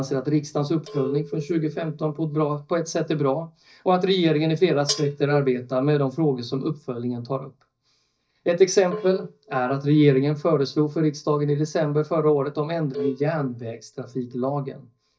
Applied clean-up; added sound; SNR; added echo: neural mask model DeepFilterNet 3.